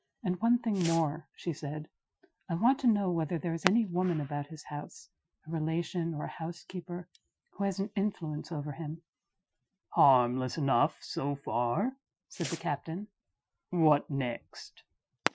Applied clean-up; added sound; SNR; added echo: classical method Wiener filter.